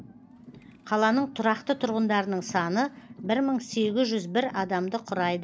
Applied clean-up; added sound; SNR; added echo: none; Car; 19 dB; none.